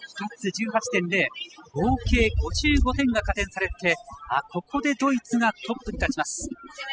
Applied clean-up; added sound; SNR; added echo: classical method spectral subtraction.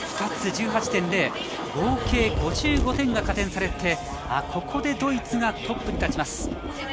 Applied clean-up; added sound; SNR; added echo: none; Thunder / Rain; 5 dB; none.